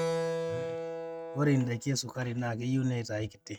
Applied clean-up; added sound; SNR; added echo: neural mask model RNNoise.